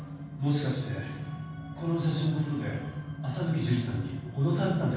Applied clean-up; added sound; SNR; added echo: none; none; none; reverberation time 1.2 s.